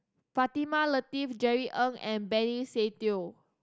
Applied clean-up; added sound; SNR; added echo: none; none; none; none.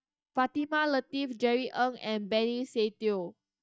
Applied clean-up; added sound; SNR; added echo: neural mask model DeepFilterNet 3.